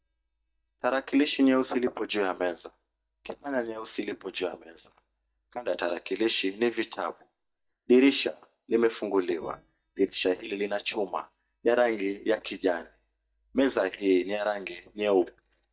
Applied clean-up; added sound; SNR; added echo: neural mask model DeepFilterNet 3.